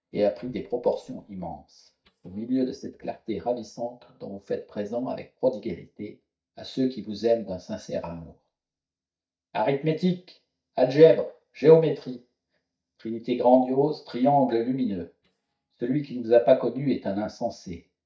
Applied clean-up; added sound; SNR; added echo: neural mask model DeepFilterNet 3.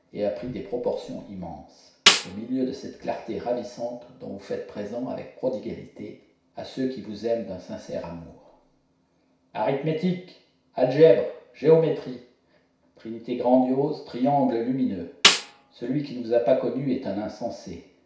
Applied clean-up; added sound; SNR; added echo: none; Snare drum; -2 dB; reverberation time 0.6 s.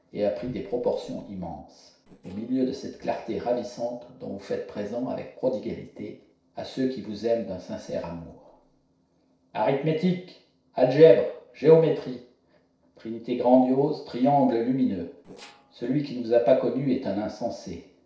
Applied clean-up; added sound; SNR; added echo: neural separator model SepFormer DNS4.